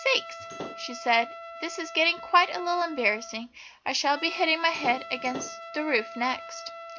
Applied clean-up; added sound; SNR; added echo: none; Slam / Wood + Trumpet; 13 dB; none.